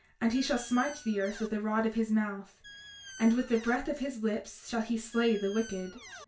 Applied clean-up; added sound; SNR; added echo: none; Squeak; 17 dB; reverberation time 0.3 s.